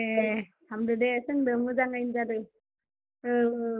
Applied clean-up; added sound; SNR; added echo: neural mask model Resemble Enhance denoiser.